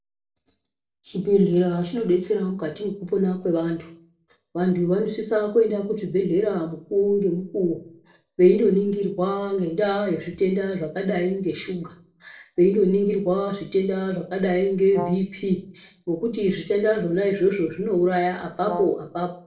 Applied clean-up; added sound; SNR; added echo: neural separator model SepFormer DNS4.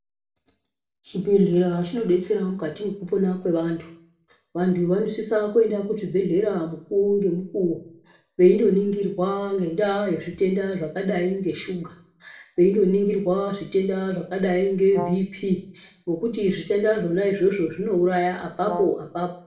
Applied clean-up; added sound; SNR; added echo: none; Brass instrument; 10 dB; reverberation time 0.4 s.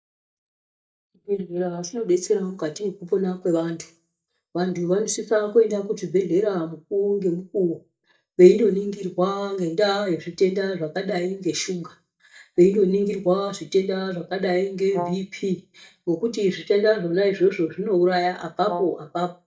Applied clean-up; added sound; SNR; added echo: neural mask model DeepFilterNet 3.